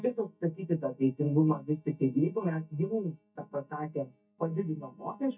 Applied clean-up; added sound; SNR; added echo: neural mask model DeepFilterNet 3.